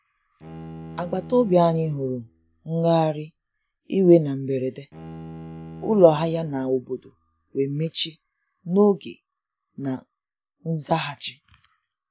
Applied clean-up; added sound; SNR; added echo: none; Bowed string instrument; 18 dB; none.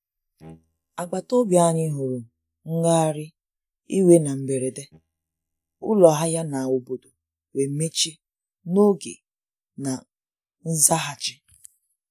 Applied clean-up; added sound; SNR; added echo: neural mask model DeepFilterNet 3.